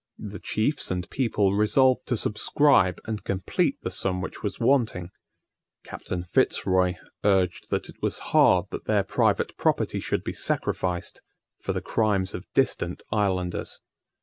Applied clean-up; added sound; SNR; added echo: none; none; none; none.